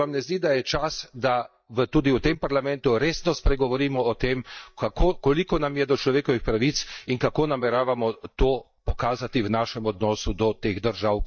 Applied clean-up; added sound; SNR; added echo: neural mask model DeepFilterNet 3.